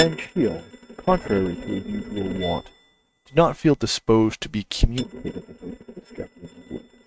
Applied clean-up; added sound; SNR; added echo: neural mask model RNNoise.